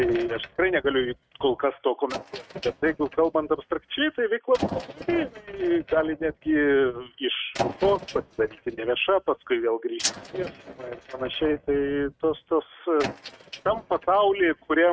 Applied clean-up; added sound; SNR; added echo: neural mask model RNNoise.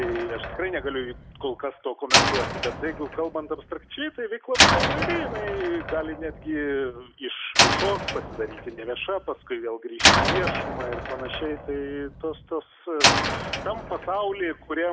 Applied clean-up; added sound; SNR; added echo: none; Slam; -4 dB; none.